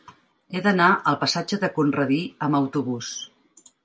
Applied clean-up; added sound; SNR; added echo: none; none; none; none.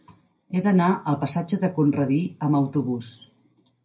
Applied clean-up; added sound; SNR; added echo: none; none; none; reverberation time 0.4 s.